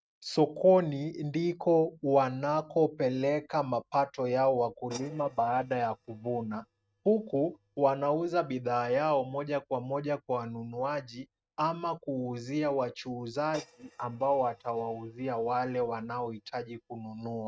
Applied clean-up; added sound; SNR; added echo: neural mask model RNNoise.